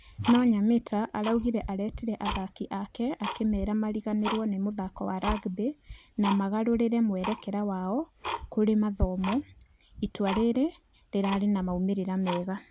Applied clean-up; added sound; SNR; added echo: none; Tick-tock; 11 dB; none.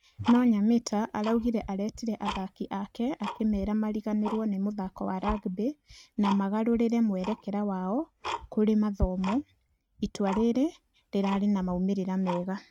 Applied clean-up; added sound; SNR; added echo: neural mask model RNNoise.